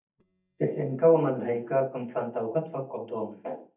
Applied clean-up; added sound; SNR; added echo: neural mask model DeepFilterNet 3.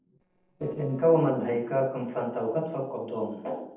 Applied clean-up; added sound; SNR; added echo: neural separator model SepFormer DNS4.